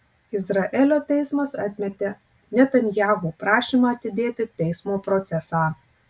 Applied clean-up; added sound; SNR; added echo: none; none; none; none.